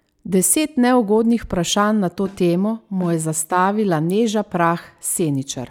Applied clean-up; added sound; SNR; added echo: none; Snare drum; 20 dB; none.